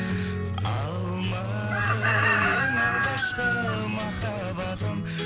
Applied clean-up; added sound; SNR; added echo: none; Chicken, rooster; -1 dB; none.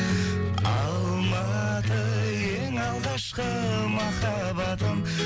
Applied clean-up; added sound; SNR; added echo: none; none; none; none.